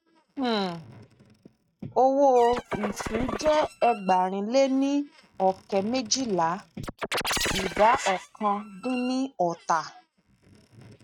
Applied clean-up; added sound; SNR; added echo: neural mask model RNNoise.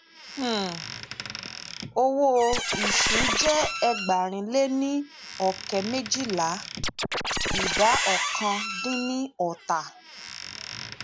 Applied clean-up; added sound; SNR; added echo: none; Squeak + Scratching (performance technique); 3 dB; none.